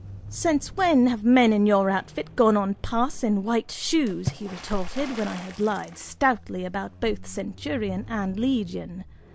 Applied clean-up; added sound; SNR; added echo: none; Squeak + Water / Splash, splatter; 17 dB; none.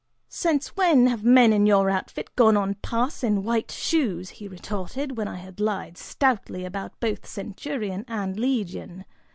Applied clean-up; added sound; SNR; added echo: none; none; none; none.